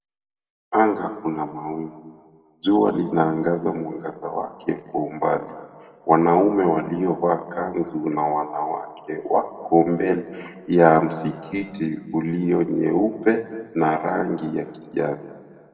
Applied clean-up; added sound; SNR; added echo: none; none; none; reverberation time 1.3 s.